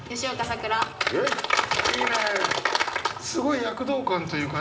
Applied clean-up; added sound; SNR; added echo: none; Slam; 19 dB; reverberation time 1.2 s.